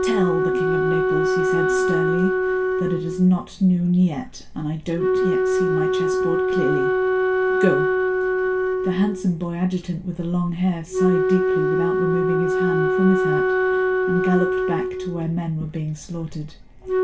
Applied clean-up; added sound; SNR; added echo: none; Wind instrument, woodwind instrument; -3 dB; reverberation time 0.3 s.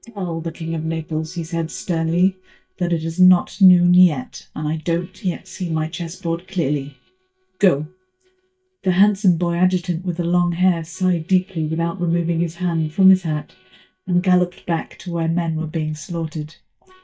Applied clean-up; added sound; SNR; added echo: neural mask model DeepFilterNet 3.